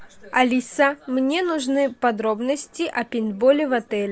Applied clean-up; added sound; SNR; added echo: none; none; none; none.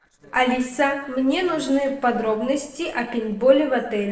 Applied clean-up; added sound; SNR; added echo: neural separator model SepFormer DNS4.